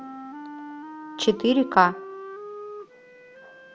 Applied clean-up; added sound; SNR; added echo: none; Wind instrument, woodwind instrument; 12 dB; none.